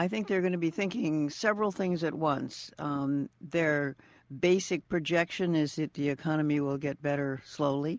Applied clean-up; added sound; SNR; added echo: none; none; none; none.